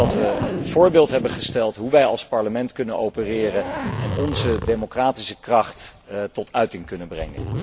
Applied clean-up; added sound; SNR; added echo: none; Zipper (clothing); 8 dB; none.